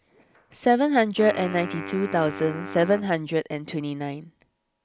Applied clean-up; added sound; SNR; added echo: none; Wind instrument, woodwind instrument; 13 dB; none.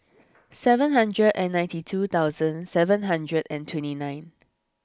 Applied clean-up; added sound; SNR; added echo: none; none; none; none.